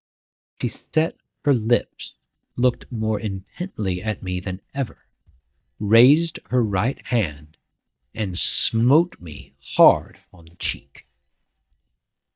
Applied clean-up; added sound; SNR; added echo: neural mask model DeepFilterNet 3.